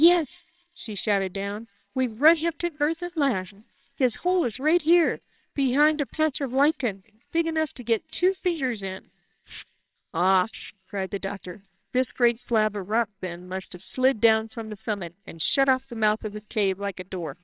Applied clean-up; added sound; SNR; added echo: neural separator model SepFormer WHAMR!.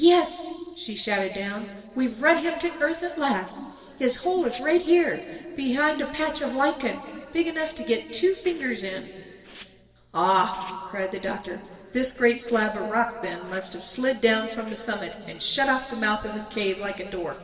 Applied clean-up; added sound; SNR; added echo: neural separator model SepFormer DNS4.